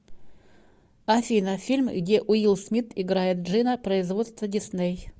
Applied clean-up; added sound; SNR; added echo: none; none; none; none.